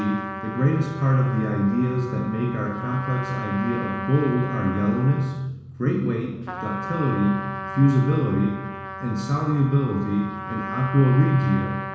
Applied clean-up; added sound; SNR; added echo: none; Trumpet; 11 dB; reverberation time 1.1 s.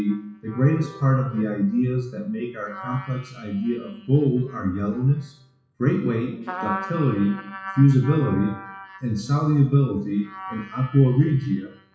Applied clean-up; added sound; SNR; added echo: classical method WPE with log-MMSE.